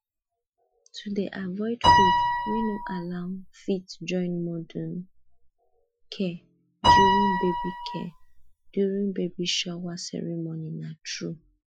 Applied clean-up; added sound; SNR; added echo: classical method Wiener filter.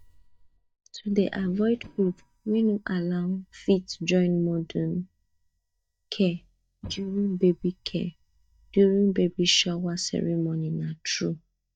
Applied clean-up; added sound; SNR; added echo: neural mask model DeepFilterNet 3.